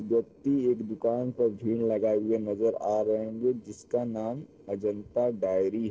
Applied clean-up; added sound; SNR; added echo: neural separator model SepFormer DNS4.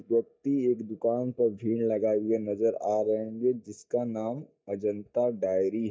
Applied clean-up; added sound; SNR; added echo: neural mask model DeepFilterNet 3.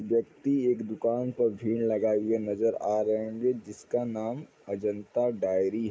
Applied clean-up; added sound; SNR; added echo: neural mask model Resemble Enhance denoiser.